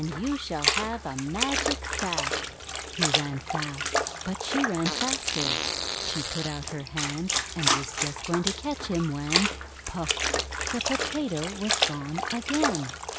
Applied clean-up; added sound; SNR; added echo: none; Fart + Trickle, dribble / Splash, splatter; -3 dB; none.